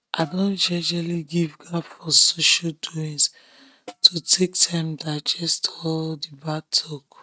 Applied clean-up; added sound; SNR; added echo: neural mask model RNNoise.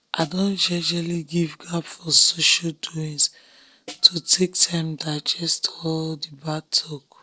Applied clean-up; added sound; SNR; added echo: neural separator model SepFormer DNS4.